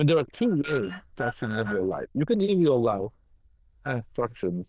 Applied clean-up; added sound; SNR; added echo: neural diffusion model UNIVERSE++.